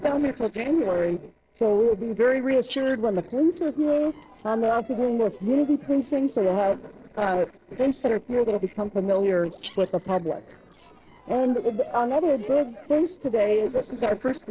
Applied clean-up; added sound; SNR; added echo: neural separator model SepFormer DNS4.